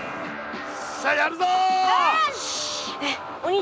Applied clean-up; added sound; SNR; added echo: none; none; none; none.